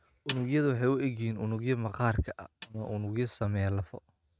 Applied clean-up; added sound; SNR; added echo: neural mask model RNNoise.